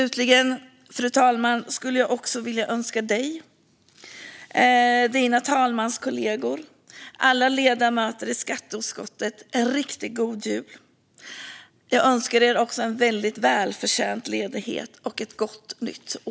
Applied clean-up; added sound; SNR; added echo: none; none; none; none.